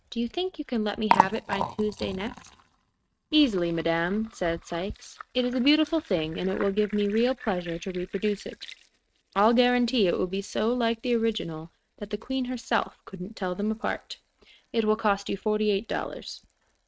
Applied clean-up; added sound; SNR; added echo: neural mask model RNNoise.